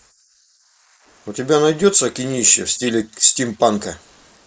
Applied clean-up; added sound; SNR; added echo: neural mask model Resemble Enhance denoiser.